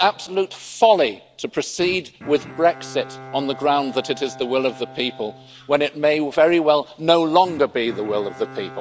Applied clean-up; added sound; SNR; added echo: none; Bowed string instrument; 20 dB; none.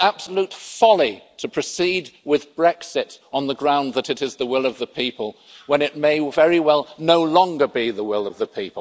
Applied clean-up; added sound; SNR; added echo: none; none; none; none.